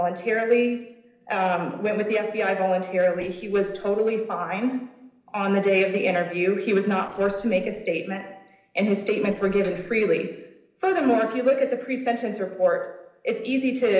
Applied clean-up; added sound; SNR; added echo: neural separator model SepFormer DNS4.